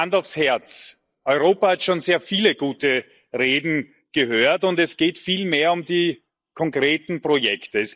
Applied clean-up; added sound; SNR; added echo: neural mask model Resemble Enhance denoiser.